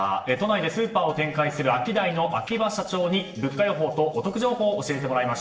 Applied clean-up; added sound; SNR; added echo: neural separator model SepFormer DNS4.